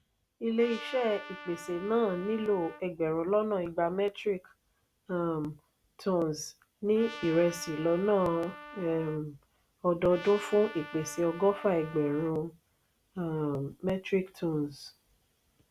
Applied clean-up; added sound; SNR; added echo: none; Trumpet; 15 dB; none.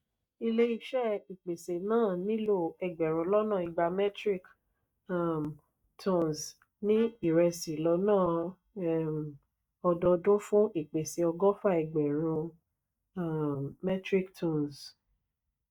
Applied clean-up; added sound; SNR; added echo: neural mask model DeepFilterNet 3.